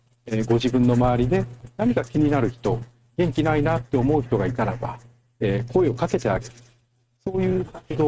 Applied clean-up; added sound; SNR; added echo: neural mask model RNNoise.